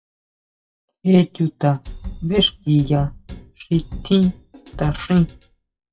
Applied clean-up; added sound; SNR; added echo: classical method WPE with log-MMSE.